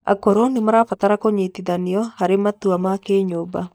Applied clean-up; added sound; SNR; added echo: neural mask model DeepFilterNet 3.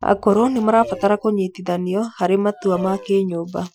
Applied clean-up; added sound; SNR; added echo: classical method Wiener filter.